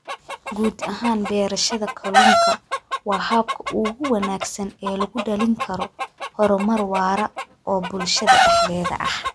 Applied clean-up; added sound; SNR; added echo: none; Chicken, rooster; 0 dB; none.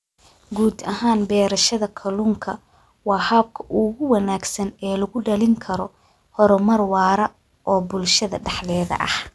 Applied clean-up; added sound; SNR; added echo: none; none; none; none.